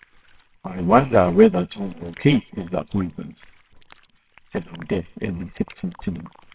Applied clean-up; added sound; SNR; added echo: neural separator model SepFormer WHAMR!.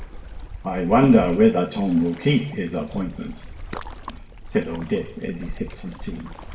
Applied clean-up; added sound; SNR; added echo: none; Waves, surf; 13 dB; reverberation time 0.7 s.